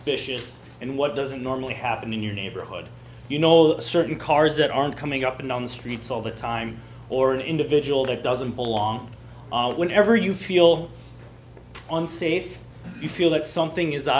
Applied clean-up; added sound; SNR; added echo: none; none; none; none.